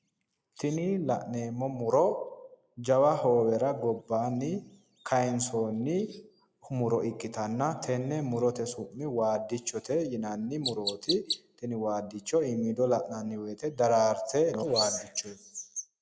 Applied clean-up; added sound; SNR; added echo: neural mask model Resemble Enhance denoiser.